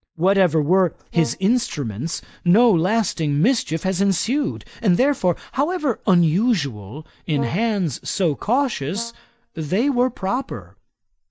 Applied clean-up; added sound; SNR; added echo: neural mask model DeepFilterNet 3.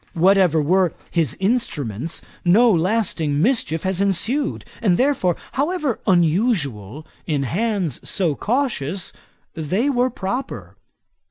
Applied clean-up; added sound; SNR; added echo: none; none; none; none.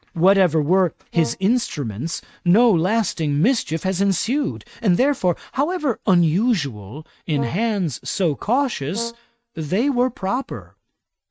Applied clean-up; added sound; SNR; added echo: neural mask model RNNoise.